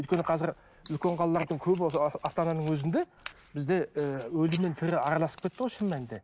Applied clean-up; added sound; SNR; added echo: neural mask model Resemble Enhance denoiser.